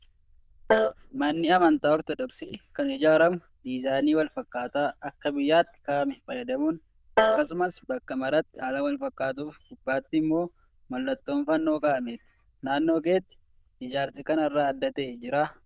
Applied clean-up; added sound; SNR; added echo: neural diffusion model UNIVERSE++.